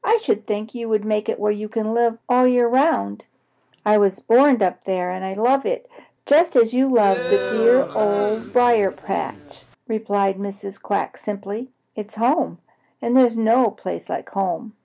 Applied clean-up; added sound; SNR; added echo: none; Crowd; 8 dB; none.